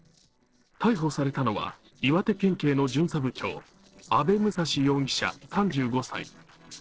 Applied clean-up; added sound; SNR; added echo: neural separator model SepFormer DNS4.